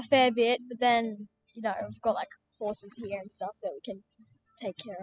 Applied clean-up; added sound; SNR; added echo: classical method spectral subtraction.